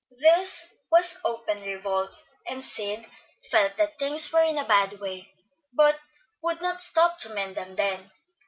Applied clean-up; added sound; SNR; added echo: none; none; none; none.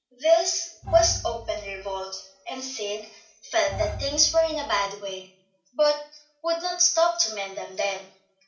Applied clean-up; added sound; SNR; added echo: none; Bowed string instrument; 11 dB; reverberation time 0.4 s.